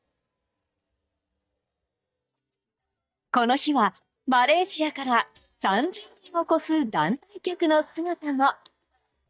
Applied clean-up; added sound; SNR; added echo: neural mask model DeepFilterNet 3.